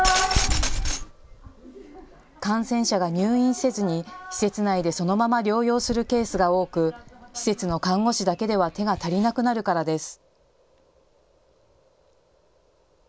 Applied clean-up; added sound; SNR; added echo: none; Glass; 5 dB; none.